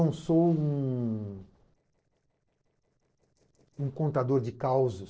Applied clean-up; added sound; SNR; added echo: neural separator model SepFormer DNS4.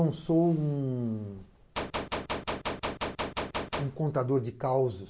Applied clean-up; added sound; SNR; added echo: none; Gunshot, gunfire; 3 dB; none.